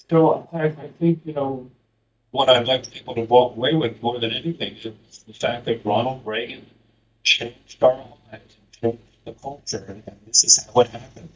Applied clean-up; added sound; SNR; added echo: neural mask model DeepFilterNet 3.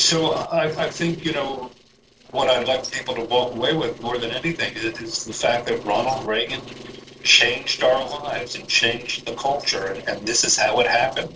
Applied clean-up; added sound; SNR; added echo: neural separator model SepFormer DNS4.